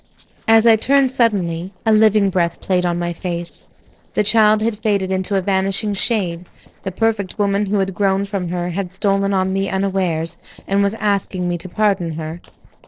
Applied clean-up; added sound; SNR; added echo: neural separator model SepFormer DNS4.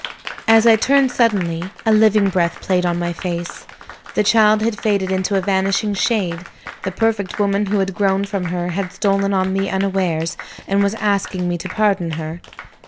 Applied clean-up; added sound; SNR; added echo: none; Applause; 16 dB; none.